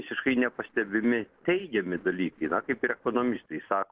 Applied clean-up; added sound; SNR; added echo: neural separator model SepFormer DNS4.